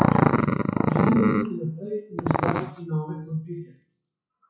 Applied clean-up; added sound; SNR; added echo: classical method WPE with log-MMSE.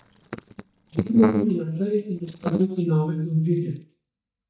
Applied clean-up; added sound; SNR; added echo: neural mask model DeepFilterNet 3.